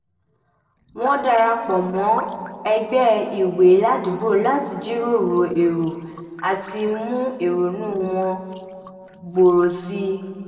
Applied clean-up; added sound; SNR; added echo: neural separator model SepFormer DNS4.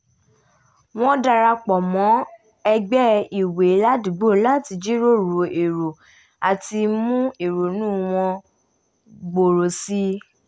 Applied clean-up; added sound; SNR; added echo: none; none; none; none.